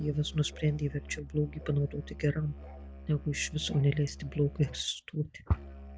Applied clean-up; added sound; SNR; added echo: none; Musical instrument; 14 dB; none.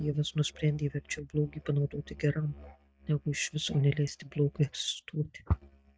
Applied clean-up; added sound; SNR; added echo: neural mask model RNNoise.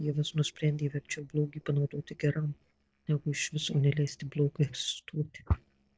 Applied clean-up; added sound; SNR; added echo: neural separator model SepFormer DNS4.